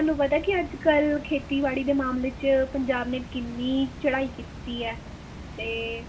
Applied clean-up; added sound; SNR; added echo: none; Water; 13 dB; reverberation time 0.2 s.